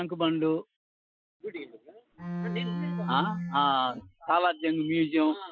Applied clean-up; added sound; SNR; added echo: classical method Wiener filter.